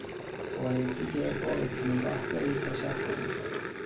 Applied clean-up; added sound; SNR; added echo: none; Growling; 1 dB; reverberation time 0.2 s.